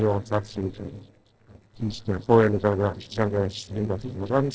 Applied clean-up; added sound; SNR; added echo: neural separator model SepFormer DNS4.